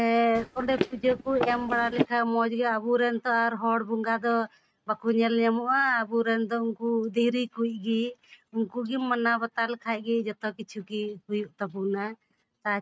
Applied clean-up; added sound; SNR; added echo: neural mask model RNNoise.